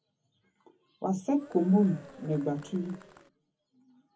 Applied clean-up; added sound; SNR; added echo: none; Cheering; 19 dB; reverberation time 0.3 s.